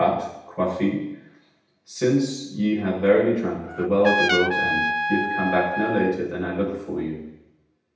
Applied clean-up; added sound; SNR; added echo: none; Trumpet; 2 dB; reverberation time 0.9 s.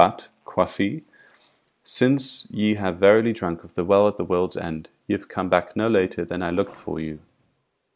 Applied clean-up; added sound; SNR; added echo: none; none; none; none.